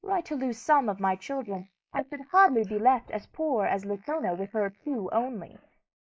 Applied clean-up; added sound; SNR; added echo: neural mask model Resemble Enhance denoiser.